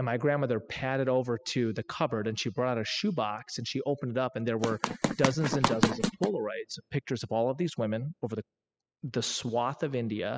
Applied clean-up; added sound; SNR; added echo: classical method spectral subtraction.